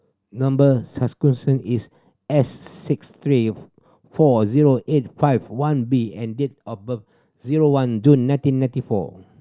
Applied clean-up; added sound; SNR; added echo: none; none; none; none.